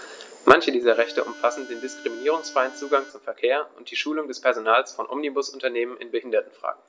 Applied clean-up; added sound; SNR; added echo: none; Harmonica; 18 dB; none.